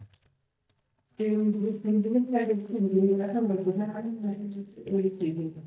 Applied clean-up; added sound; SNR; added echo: neural mask model DeepFilterNet 3.